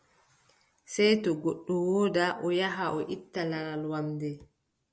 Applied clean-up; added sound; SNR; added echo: none; none; none; none.